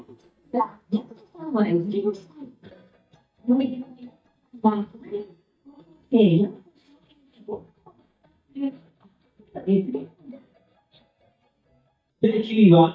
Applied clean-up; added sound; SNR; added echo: neural mask model DeepFilterNet 3.